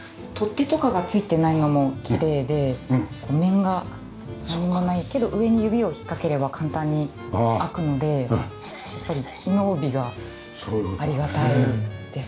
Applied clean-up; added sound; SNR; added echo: none; Cough; 18 dB; none.